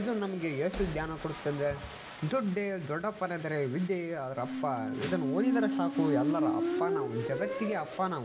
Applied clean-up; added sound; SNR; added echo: none; Squeak; 2 dB; reverberation time 0.8 s.